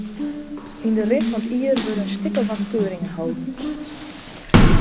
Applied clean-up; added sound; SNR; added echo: none; Water tap, faucet; -5 dB; none.